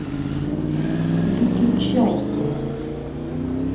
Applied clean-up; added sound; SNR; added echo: none; Car passing by / Traffic noise, roadway noise / Engine; -4 dB; reverberation time 1.2 s.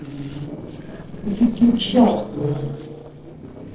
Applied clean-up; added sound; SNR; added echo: neural separator model SepFormer DNS4.